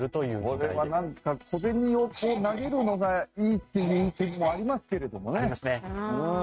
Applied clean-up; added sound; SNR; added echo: neural mask model RNNoise.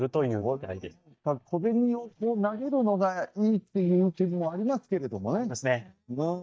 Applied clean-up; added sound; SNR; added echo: neural mask model DeepFilterNet 3.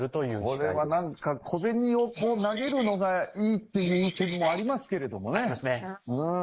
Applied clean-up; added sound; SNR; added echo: neural mask model Resemble Enhance denoiser.